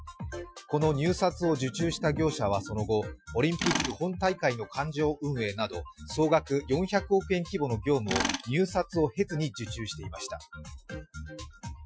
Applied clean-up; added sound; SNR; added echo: classical method Wiener filter.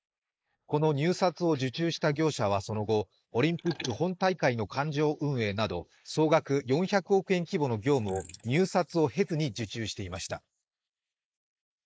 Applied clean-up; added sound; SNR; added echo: neural mask model Resemble Enhance denoiser.